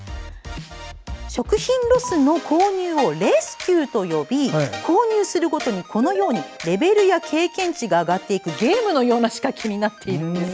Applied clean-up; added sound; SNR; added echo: none; none; none; none.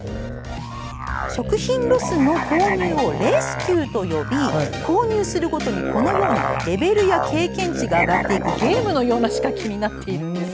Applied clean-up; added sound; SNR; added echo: none; Musical instrument; 4 dB; none.